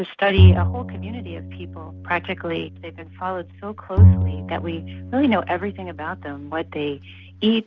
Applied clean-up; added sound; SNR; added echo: none; Bowed string instrument; -4 dB; none.